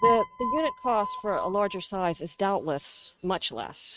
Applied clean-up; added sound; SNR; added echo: neural mask model RNNoise.